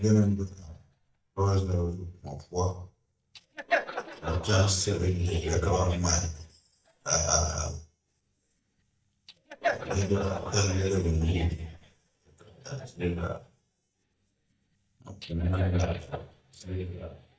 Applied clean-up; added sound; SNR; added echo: neural mask model DeepFilterNet 3.